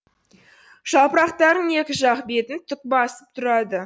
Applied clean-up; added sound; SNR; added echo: none; none; none; none.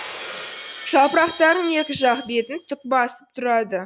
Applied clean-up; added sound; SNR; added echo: none; Shatter; 13 dB; none.